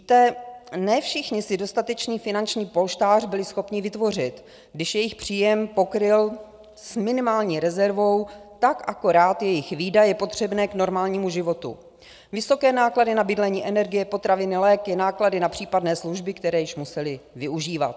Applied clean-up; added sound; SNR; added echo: none; none; none; none.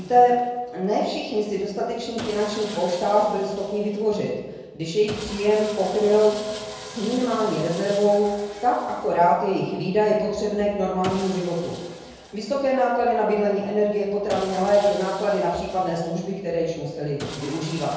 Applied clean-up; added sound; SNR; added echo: none; Sawing; 17 dB; reverberation time 1.2 s.